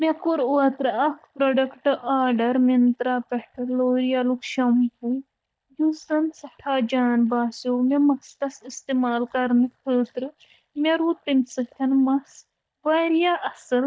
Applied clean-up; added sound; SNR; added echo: neural mask model DeepFilterNet 3.